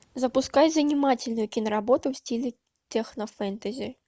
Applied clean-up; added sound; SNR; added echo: none; none; none; none.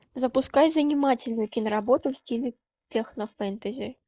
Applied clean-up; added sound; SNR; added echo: neural mask model Resemble Enhance denoiser.